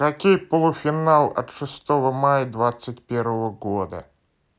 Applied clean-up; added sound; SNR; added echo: none; none; none; none.